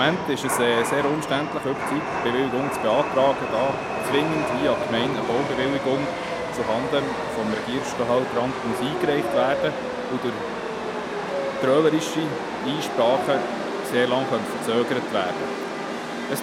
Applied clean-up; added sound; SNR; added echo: none; Chatter / Subway, metro, underground; 2 dB; none.